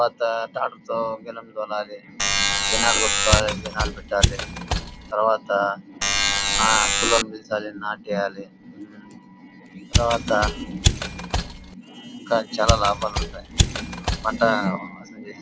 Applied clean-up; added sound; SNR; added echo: none; Mechanisms + Alarm; -3 dB; none.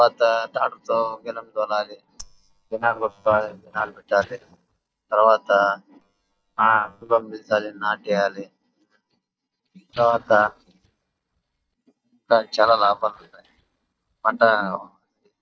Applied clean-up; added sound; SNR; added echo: neural mask model DeepFilterNet 3.